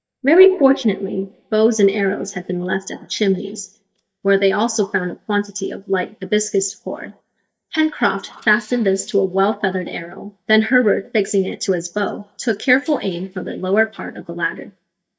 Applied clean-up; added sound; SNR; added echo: neural mask model DeepFilterNet 3.